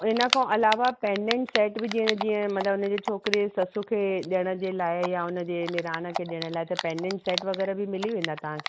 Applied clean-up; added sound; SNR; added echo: none; Typing; 9 dB; none.